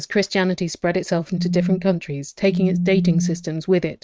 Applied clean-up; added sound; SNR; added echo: neural mask model RNNoise.